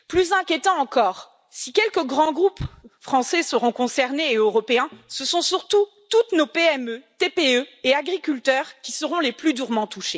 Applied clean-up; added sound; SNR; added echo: none; none; none; none.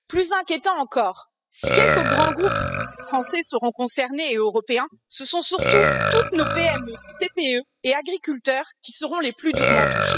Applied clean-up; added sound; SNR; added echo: classical method spectral subtraction.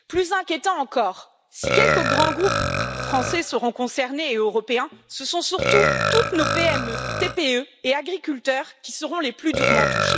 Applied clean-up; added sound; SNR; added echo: none; Burping, eructation; 1 dB; none.